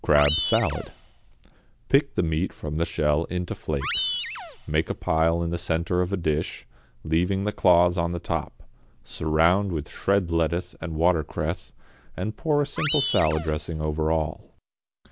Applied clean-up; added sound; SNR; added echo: none; Animal; 7 dB; none.